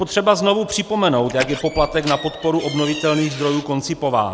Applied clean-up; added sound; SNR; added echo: none; Door; 12 dB; none.